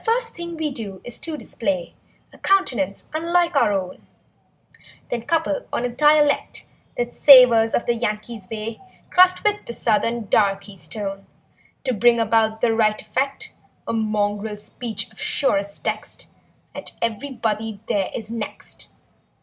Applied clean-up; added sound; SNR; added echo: none; none; none; none.